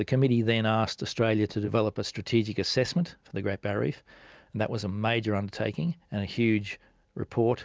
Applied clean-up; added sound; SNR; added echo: none; none; none; none.